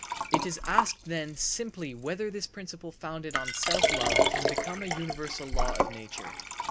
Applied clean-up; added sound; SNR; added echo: none; Liquid; -4 dB; none.